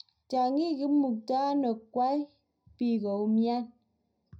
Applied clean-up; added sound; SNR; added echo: none; none; none; reverberation time 0.4 s.